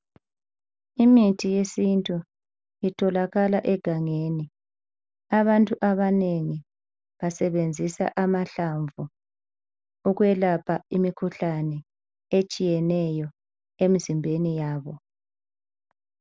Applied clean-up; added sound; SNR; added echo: none; none; none; none.